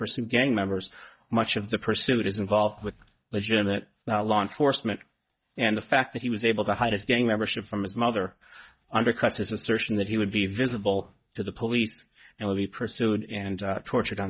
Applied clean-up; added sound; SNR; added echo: neural mask model DeepFilterNet 3.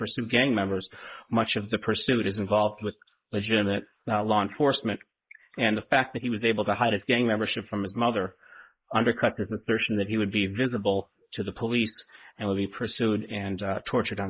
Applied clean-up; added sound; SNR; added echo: neural mask model Resemble Enhance denoiser.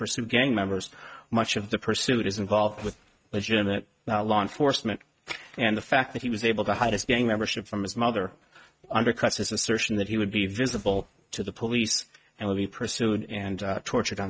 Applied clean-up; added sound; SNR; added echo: neural mask model RNNoise.